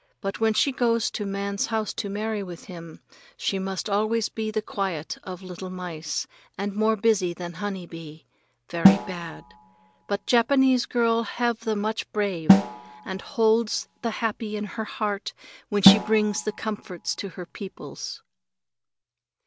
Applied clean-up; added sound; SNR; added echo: none; Snare drum; 0 dB; none.